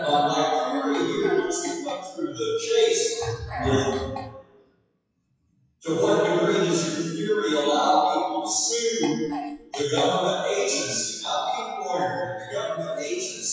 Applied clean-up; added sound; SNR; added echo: classical method WPE with log-MMSE.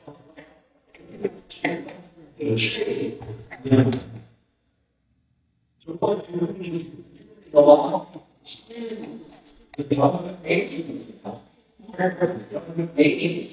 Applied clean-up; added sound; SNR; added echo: neural mask model DeepFilterNet 3.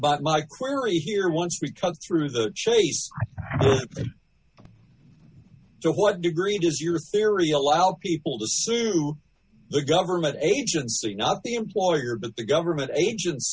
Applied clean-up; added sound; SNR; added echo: none; none; none; none.